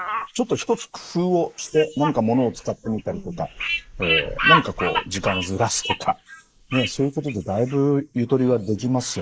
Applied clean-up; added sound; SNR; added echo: neural mask model Resemble Enhance denoiser.